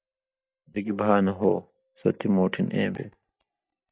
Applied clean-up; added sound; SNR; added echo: neural mask model DeepFilterNet 3.